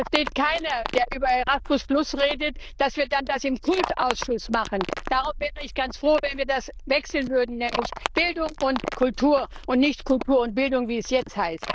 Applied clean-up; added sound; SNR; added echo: neural diffusion model UNIVERSE++.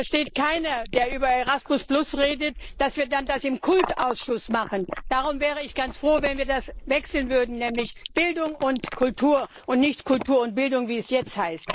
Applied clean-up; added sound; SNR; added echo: neural mask model Resemble Enhance denoiser.